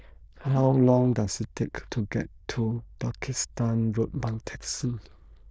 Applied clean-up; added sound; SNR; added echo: neural diffusion model UNIVERSE++.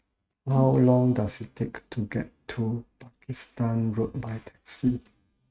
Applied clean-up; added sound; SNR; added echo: neural mask model RNNoise.